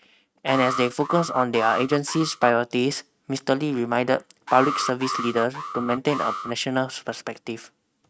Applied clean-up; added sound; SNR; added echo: neural mask model RNNoise.